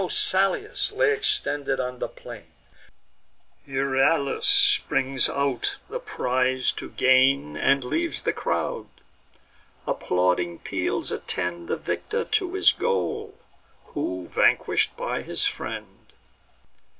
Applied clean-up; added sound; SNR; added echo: none; none; none; none.